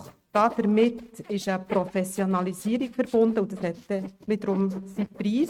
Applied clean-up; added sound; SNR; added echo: neural mask model RNNoise.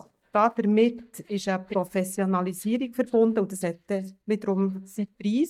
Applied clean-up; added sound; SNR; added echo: neural mask model DeepFilterNet 3.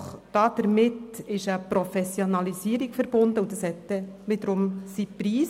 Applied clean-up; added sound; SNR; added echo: none; none; none; none.